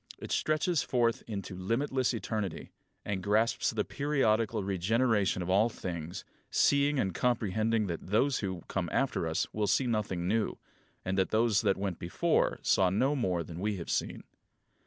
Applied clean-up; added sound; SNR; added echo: none; none; none; none.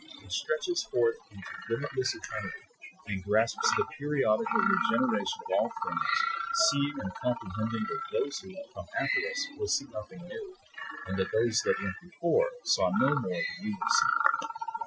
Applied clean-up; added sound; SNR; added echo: classical method Wiener filter.